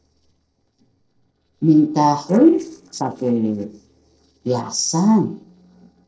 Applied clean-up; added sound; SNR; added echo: neural separator model SepFormer DNS4.